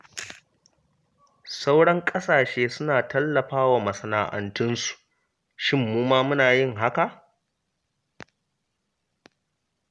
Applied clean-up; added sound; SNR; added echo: none; none; none; none.